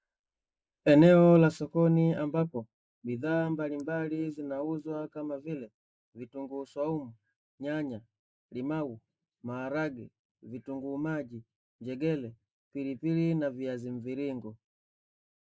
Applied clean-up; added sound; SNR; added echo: neural mask model Resemble Enhance denoiser.